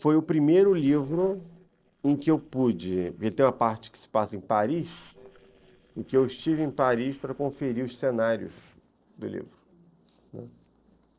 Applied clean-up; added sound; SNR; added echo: neural separator model SepFormer DNS4.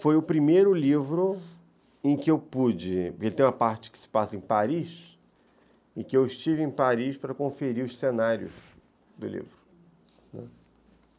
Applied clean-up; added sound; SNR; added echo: none; none; none; none.